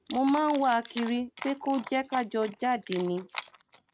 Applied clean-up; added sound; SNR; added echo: neural mask model RNNoise.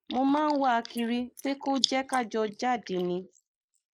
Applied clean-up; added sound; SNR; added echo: neural mask model Resemble Enhance denoiser.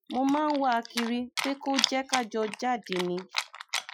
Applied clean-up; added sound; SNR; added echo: classical method Wiener filter.